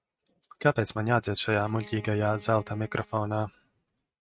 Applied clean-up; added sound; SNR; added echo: neural mask model RNNoise.